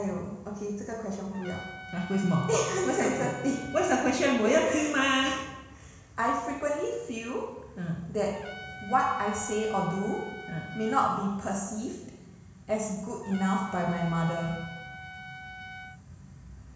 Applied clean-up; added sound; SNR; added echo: none; Trumpet; 14 dB; reverberation time 1.1 s.